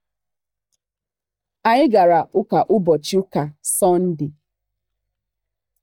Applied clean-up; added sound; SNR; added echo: neural mask model DeepFilterNet 3.